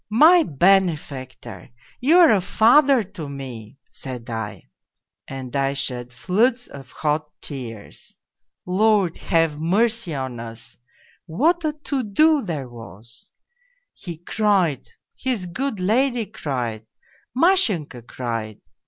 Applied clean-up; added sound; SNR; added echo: none; none; none; none.